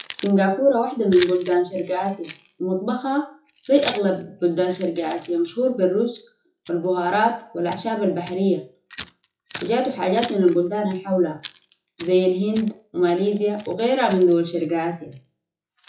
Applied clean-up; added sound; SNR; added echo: classical method WPE with log-MMSE.